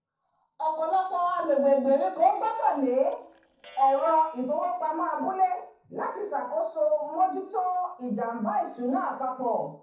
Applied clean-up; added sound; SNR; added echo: neural separator model SepFormer DNS4.